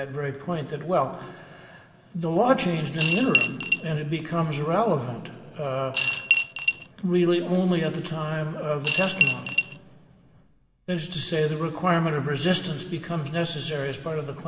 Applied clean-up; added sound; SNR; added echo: none; Coin (dropping) / Glass; -3 dB; reverberation time 2.6 s.